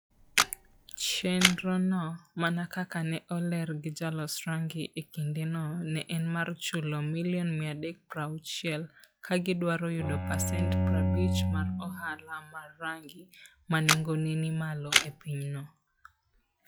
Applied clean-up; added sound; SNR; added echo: classical method log-MMSE.